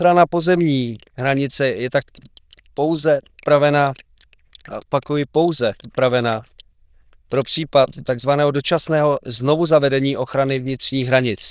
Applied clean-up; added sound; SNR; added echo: neural diffusion model UNIVERSE++.